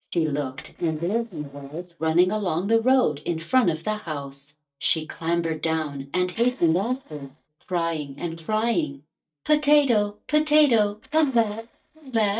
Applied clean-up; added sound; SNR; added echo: neural mask model DeepFilterNet 3.